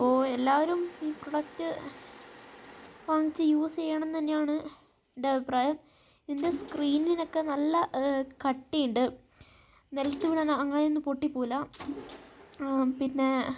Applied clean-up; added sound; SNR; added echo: none; Mechanisms; 18 dB; none.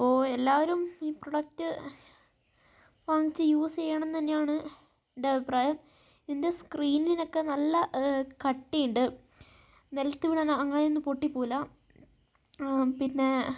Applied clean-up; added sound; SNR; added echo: none; none; none; none.